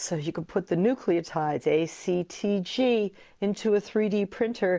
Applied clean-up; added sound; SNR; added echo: none; none; none; none.